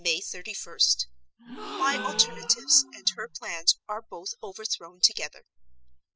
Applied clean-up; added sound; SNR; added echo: classical method spectral subtraction.